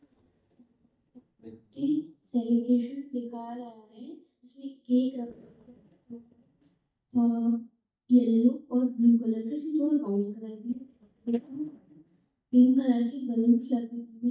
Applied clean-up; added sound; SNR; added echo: neural mask model DeepFilterNet 3.